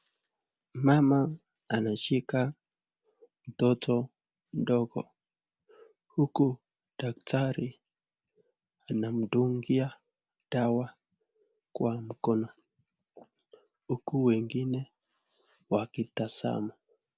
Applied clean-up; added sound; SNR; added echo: none; none; none; none.